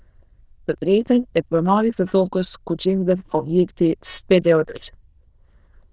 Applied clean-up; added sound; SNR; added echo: neural diffusion model UNIVERSE++.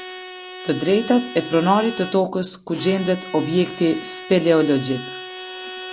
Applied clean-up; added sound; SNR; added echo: none; Bowed string instrument; 13 dB; none.